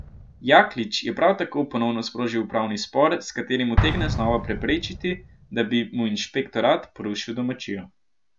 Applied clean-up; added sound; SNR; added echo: none; Explosion; 9 dB; none.